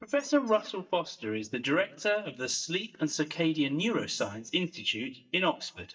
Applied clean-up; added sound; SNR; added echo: neural mask model DeepFilterNet 3.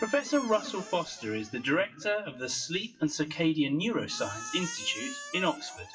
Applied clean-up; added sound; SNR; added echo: classical method WPE with log-MMSE.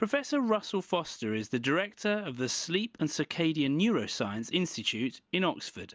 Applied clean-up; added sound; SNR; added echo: none; none; none; none.